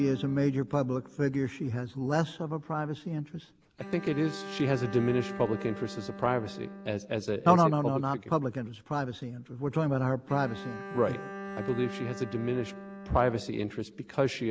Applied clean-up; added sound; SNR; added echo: none; Bowed string instrument; 14 dB; none.